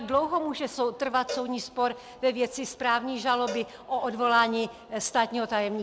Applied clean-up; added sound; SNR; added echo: none; Cowbell; 16 dB; none.